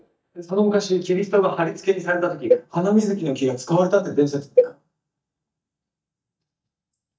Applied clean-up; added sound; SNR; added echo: neural mask model DeepFilterNet 3.